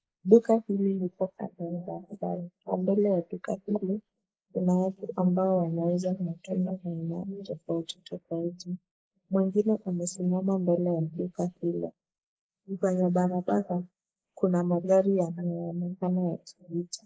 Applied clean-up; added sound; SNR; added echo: neural mask model Resemble Enhance denoiser.